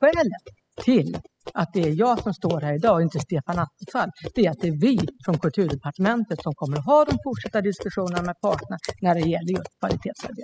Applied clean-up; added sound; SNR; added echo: classical method spectral subtraction.